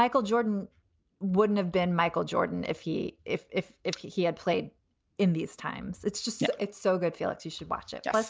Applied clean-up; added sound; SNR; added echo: none; none; none; none.